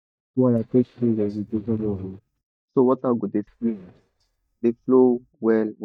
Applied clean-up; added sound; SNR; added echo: neural mask model DeepFilterNet 3.